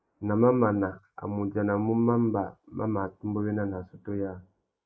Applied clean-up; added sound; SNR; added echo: neural mask model Resemble Enhance denoiser.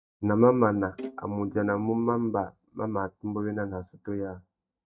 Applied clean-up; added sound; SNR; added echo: neural mask model DeepFilterNet 3.